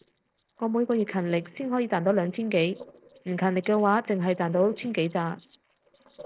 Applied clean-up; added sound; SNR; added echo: neural separator model SepFormer DNS4.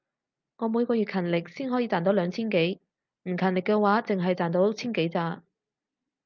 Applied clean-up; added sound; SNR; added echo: none; none; none; none.